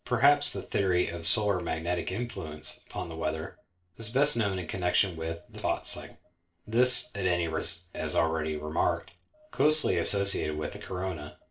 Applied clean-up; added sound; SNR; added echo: neural separator model SepFormer DNS4.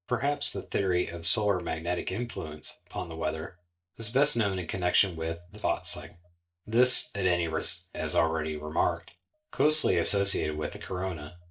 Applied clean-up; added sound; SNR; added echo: neural mask model DeepFilterNet 3.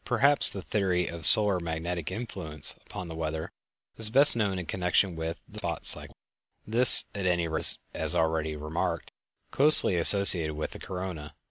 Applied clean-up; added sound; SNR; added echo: none; none; none; none.